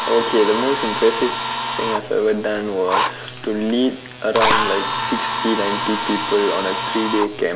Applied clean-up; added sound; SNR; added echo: none; Drill; 3 dB; none.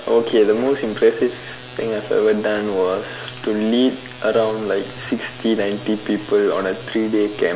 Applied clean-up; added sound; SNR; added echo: none; none; none; none.